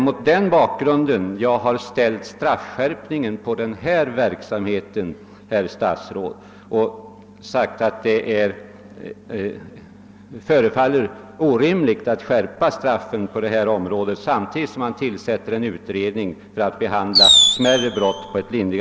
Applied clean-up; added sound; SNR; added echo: none; Fireworks; -4 dB; none.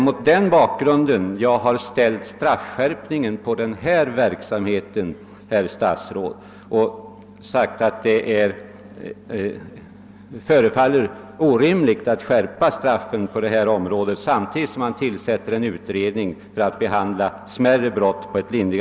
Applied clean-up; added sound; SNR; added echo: none; none; none; none.